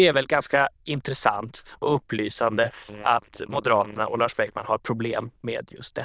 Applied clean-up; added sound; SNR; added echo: neural diffusion model UNIVERSE++.